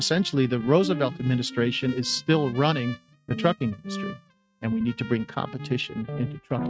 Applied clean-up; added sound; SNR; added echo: neural mask model RNNoise.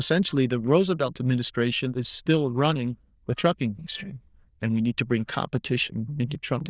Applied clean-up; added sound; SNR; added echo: neural diffusion model UNIVERSE++.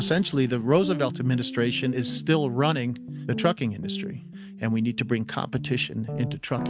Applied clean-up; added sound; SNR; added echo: none; none; none; none.